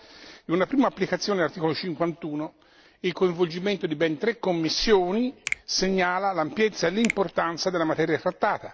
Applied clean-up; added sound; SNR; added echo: none; Finger snapping; 13 dB; none.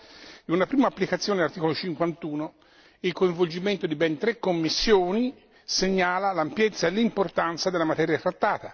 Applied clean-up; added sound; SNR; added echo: none; none; none; none.